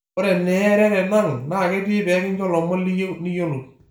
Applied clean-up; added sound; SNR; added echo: none; none; none; reverberation time 0.4 s.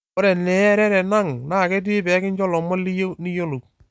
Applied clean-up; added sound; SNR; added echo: none; none; none; none.